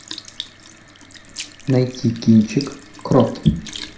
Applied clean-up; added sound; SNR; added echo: none; Sink (filling or washing) / Liquid; 16 dB; reverberation time 0.4 s.